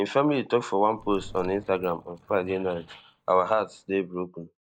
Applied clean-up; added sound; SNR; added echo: neural mask model DeepFilterNet 3.